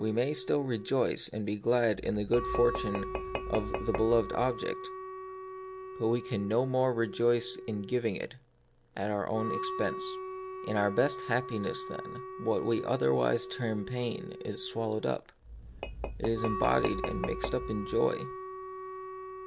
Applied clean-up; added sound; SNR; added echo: none; Tap / Glass + Wind instrument, woodwind instrument; 8 dB; none.